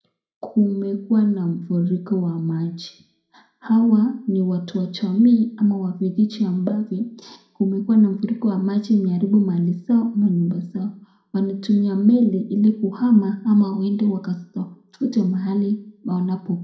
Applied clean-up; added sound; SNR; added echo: none; none; none; reverberation time 0.4 s.